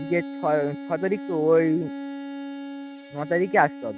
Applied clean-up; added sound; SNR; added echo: neural mask model RNNoise.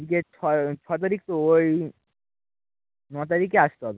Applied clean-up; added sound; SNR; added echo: none; none; none; none.